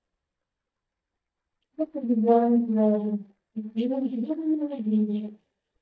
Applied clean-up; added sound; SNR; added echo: neural mask model DeepFilterNet 3.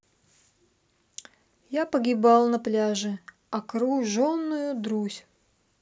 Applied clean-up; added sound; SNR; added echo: none; none; none; none.